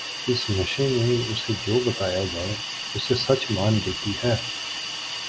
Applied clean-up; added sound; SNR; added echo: none; Hiss; 6 dB; none.